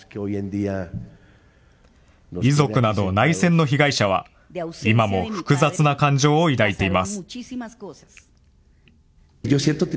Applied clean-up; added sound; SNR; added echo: none; none; none; none.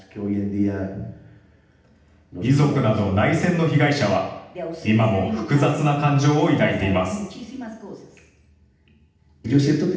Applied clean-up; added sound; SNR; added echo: none; none; none; reverberation time 0.8 s.